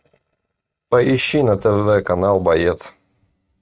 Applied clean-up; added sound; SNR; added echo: neural mask model RNNoise.